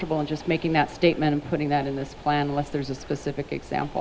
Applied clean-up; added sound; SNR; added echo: none; Train; 19 dB; none.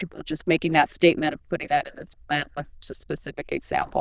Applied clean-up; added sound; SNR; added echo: neural diffusion model UNIVERSE++.